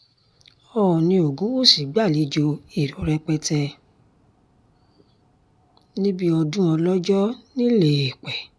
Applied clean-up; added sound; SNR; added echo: none; none; none; none.